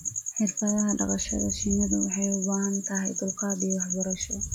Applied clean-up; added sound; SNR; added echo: classical method log-MMSE.